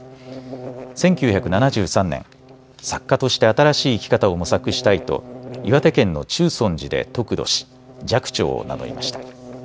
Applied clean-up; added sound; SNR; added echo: none; Buzz; 16 dB; none.